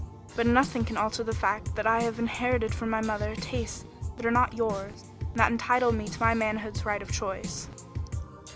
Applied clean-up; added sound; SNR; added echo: none; Drum kit; 7 dB; none.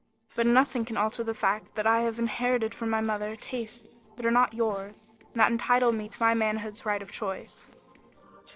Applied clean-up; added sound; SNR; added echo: neural separator model SepFormer DNS4.